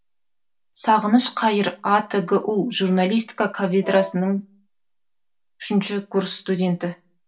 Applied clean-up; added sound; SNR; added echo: none; Wind instrument, woodwind instrument; 13 dB; reverberation time 0.2 s.